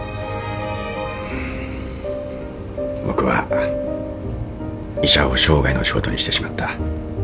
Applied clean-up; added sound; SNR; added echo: none; none; none; none.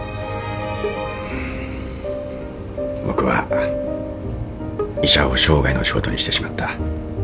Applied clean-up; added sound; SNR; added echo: none; Bowed string instrument; 13 dB; none.